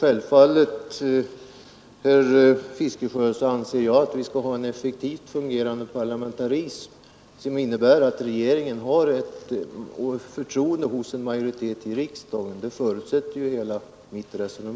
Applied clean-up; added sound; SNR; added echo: none; none; none; none.